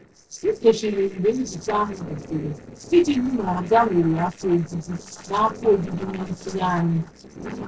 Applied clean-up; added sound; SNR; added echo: neural separator model SepFormer DNS4.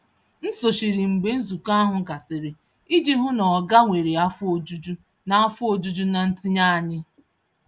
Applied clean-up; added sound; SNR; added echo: none; none; none; none.